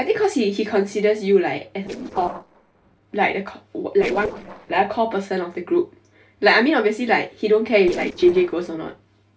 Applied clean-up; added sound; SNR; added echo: neural separator model SepFormer DNS4.